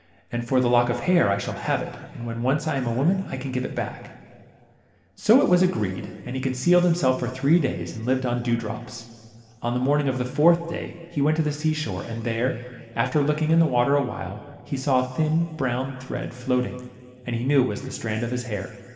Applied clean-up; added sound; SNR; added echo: none; none; none; reverberation time 2.1 s.